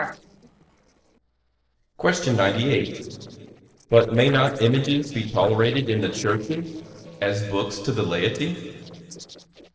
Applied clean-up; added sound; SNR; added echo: neural separator model SepFormer DNS4.